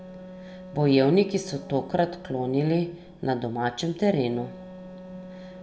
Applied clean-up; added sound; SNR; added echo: none; Wind instrument, woodwind instrument; 17 dB; reverberation time 0.3 s.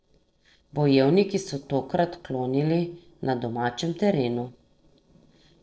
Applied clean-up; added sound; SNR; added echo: neural separator model SepFormer DNS4.